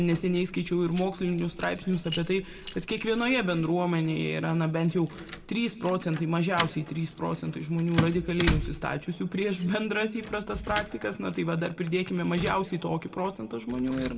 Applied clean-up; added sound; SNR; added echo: none; Keys jangling; 9 dB; reverberation time 1.4 s.